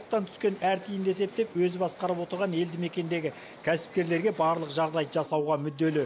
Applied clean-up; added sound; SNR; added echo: none; none; none; none.